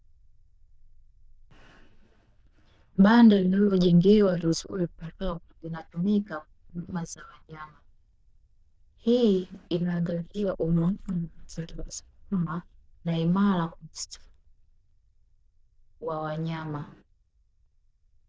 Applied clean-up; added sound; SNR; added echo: neural diffusion model UNIVERSE++.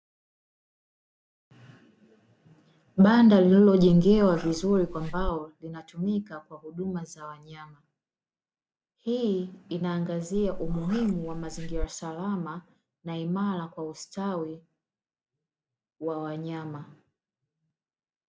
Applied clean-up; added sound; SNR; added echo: none; Meow; 6 dB; none.